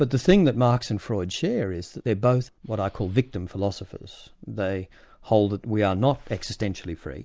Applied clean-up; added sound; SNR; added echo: none; none; none; none.